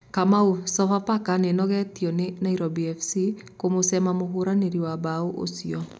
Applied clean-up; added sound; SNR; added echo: none; none; none; none.